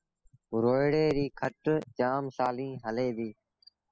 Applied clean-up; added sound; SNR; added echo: classical method spectral subtraction.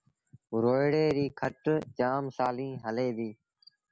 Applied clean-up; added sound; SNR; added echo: none; none; none; none.